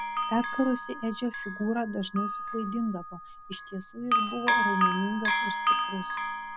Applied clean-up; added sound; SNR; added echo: none; Bell; -2 dB; none.